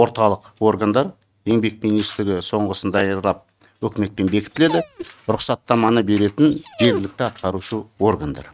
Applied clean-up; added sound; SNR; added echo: neural mask model RNNoise.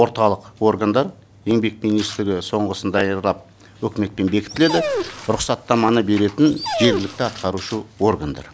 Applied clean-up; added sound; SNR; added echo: none; Dog; 8 dB; none.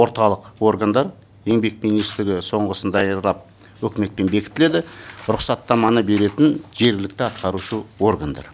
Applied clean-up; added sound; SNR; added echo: none; none; none; none.